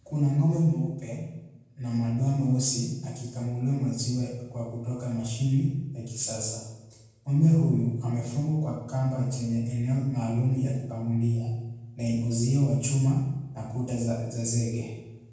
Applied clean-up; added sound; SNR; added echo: none; none; none; reverberation time 1.2 s.